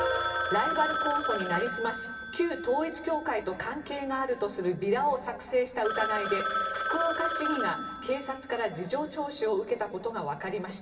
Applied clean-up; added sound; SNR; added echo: none; Telephone; 4 dB; reverberation time 1.9 s.